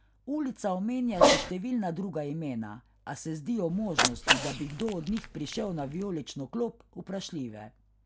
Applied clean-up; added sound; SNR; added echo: none; Cat; -1 dB; none.